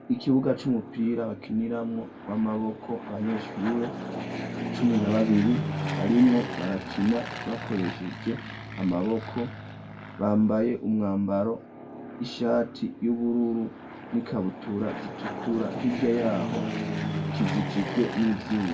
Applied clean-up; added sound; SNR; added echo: none; Fixed-wing aircraft, airplane; 7 dB; reverberation time 0.2 s.